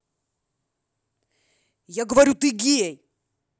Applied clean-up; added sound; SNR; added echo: none; none; none; none.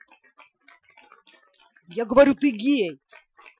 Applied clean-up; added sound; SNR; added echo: classical method Wiener filter.